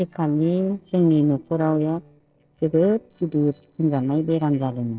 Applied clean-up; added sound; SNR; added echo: neural separator model SepFormer DNS4.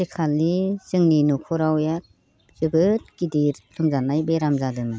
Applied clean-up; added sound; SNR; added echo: none; none; none; none.